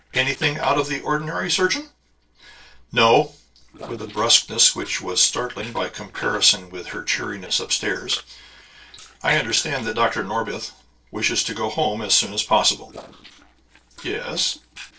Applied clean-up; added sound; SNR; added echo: neural separator model SepFormer DNS4.